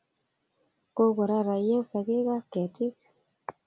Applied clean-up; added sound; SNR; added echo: none; none; none; none.